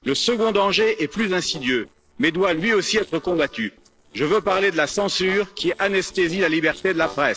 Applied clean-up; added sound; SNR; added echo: neural separator model SepFormer DNS4.